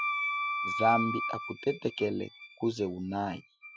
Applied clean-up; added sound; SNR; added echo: classical method Wiener filter.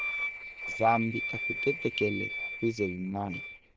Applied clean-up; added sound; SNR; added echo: neural diffusion model UNIVERSE++.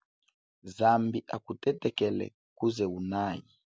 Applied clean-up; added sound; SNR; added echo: none; none; none; none.